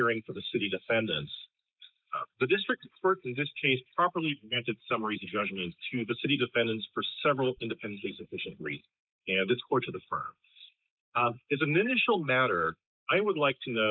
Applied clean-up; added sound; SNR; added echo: neural mask model Resemble Enhance denoiser.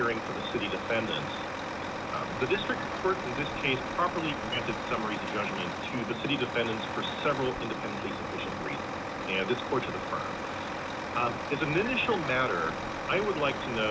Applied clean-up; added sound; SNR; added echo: none; Truck; 2 dB; none.